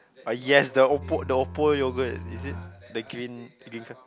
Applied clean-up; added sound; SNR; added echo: none; Bowed string instrument; 12 dB; none.